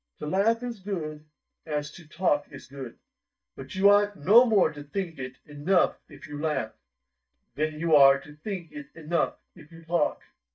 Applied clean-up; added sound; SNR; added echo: neural mask model DeepFilterNet 3.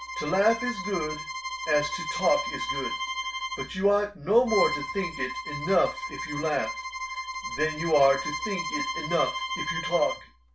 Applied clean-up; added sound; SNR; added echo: none; Bowed string instrument; 5 dB; reverberation time 0.2 s.